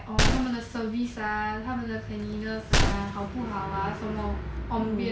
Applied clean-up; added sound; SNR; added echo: none; Gunshot, gunfire; 0 dB; none.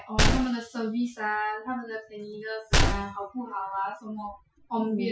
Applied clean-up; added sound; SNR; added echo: classical method Wiener filter.